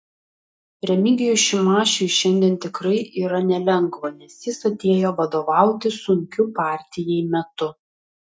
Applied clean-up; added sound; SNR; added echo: neural mask model DeepFilterNet 3.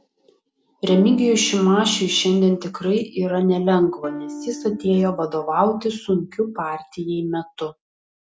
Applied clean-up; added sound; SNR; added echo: none; Electric guitar / Strum; 14 dB; none.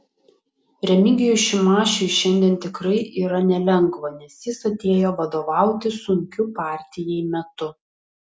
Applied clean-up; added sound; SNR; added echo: none; none; none; none.